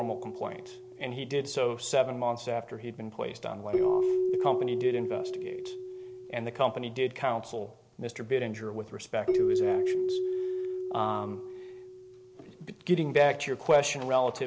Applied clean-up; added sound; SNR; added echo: none; Keyboard (musical); 2 dB; none.